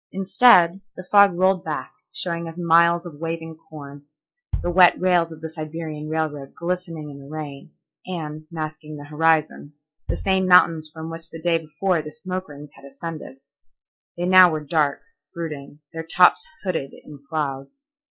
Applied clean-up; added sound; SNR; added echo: classical method log-MMSE.